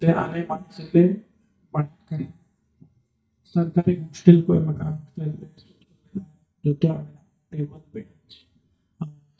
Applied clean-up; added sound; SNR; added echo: neural mask model DeepFilterNet 3.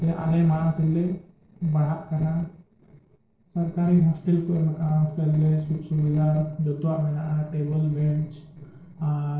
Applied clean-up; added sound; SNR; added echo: neural separator model SepFormer DNS4.